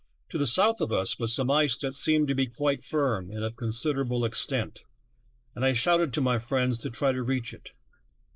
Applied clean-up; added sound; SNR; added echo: neural mask model Resemble Enhance denoiser.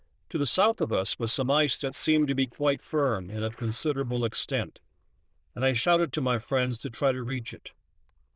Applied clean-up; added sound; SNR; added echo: neural diffusion model UNIVERSE++.